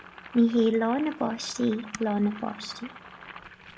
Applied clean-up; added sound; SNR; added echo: none; Boiling; 18 dB; none.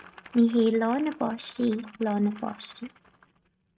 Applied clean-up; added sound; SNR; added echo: neural mask model RNNoise.